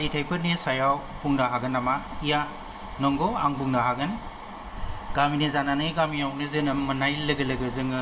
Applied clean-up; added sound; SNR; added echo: none; Drawer open or close; 19 dB; reverberation time 1.3 s.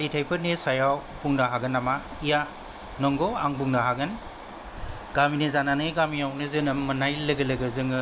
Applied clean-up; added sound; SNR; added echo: none; none; none; none.